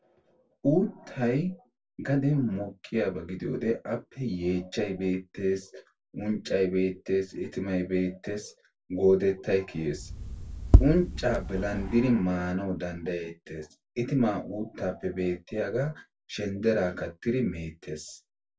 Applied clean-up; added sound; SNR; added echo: none; Tap; -3 dB; reverberation time 0.2 s.